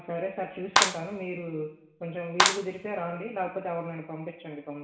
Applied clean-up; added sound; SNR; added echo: none; Clapping; -4 dB; reverberation time 0.8 s.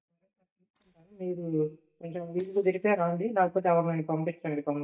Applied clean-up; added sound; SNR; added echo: neural mask model DeepFilterNet 3.